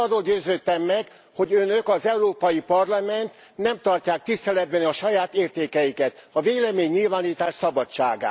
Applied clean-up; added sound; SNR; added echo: none; Tambourine; 17 dB; none.